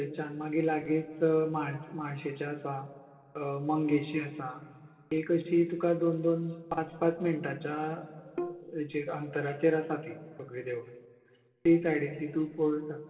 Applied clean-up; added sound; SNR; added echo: neural separator model SepFormer DNS4.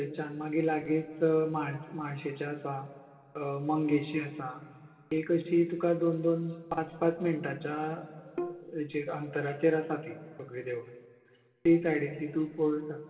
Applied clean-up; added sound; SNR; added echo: none; Bowed string instrument; 10 dB; reverberation time 2.0 s.